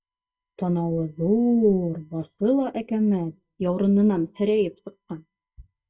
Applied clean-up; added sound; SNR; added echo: neural mask model DeepFilterNet 3.